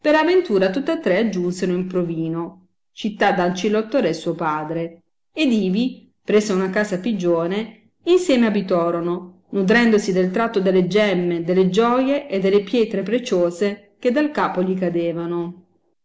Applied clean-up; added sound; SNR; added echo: none; none; none; none.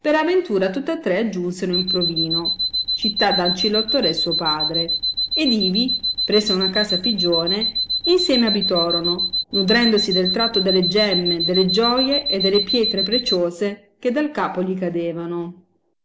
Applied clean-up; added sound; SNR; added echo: none; Alarm; 1 dB; none.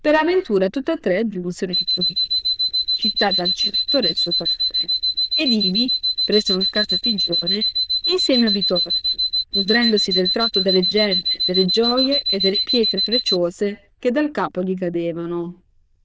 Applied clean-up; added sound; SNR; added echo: neural diffusion model UNIVERSE++.